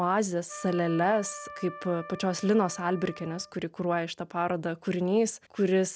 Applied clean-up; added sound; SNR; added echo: none; Wind instrument, woodwind instrument; 16 dB; none.